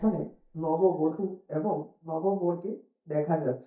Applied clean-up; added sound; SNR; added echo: neural mask model DeepFilterNet 3.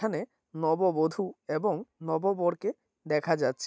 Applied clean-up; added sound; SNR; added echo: none; none; none; none.